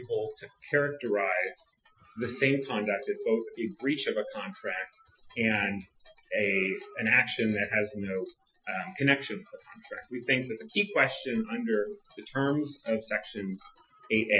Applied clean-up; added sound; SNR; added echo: classical method Wiener filter.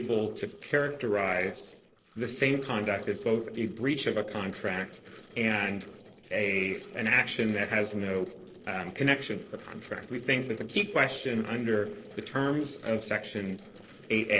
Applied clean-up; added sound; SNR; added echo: neural separator model SepFormer DNS4.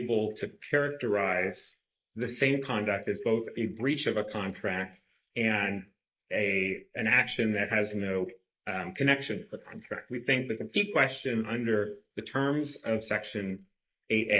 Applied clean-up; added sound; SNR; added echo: neural mask model Resemble Enhance denoiser.